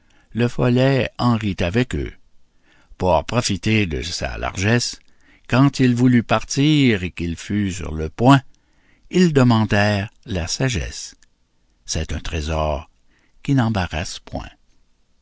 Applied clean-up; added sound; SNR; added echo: none; none; none; none.